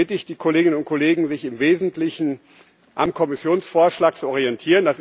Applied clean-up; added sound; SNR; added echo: none; none; none; none.